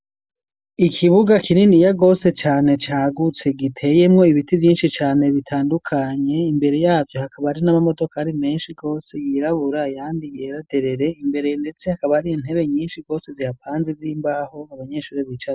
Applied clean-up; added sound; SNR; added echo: none; none; none; none.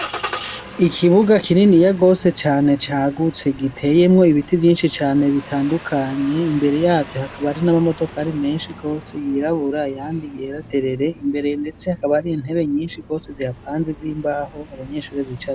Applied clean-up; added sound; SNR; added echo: none; Engine starting; 18 dB; none.